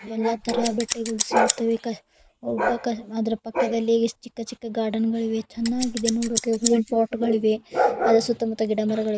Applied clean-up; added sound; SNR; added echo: neural mask model Resemble Enhance denoiser.